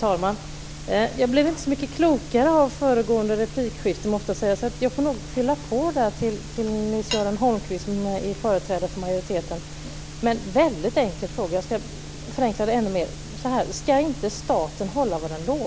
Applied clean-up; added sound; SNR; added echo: none; Cutlery, silverware / Dishes, pots, and pans; 17 dB; none.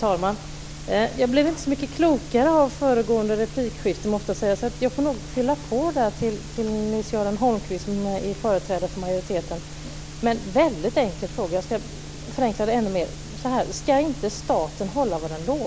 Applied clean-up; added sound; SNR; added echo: none; none; none; none.